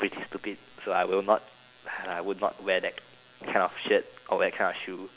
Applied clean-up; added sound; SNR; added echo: none; none; none; none.